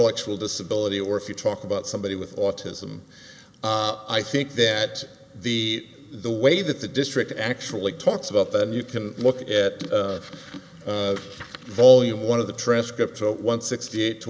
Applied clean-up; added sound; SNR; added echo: none; none; none; none.